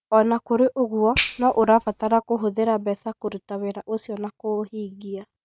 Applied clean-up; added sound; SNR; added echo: neural mask model RNNoise.